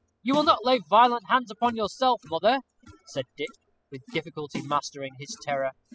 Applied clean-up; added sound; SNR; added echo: classical method spectral subtraction.